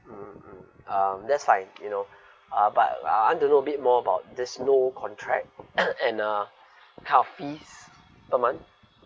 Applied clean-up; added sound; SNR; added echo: none; none; none; none.